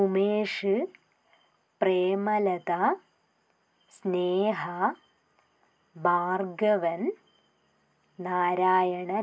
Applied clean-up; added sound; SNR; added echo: none; none; none; none.